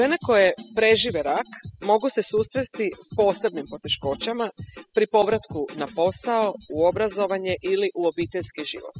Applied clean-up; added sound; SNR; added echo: classical method spectral subtraction.